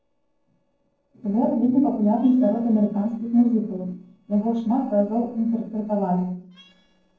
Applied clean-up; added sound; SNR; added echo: neural separator model SepFormer DNS4.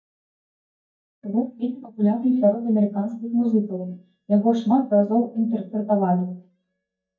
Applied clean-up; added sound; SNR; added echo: neural mask model DeepFilterNet 3.